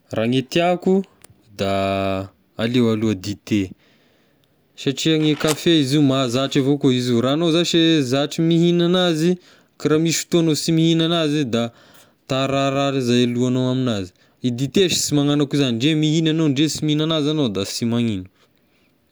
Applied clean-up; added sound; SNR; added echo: none; Fire; 18 dB; none.